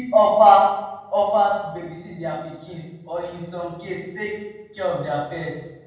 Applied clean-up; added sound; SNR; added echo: none; none; none; reverberation time 1.1 s.